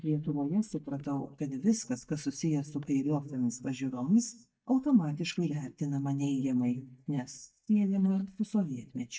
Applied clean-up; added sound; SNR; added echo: neural mask model DeepFilterNet 3.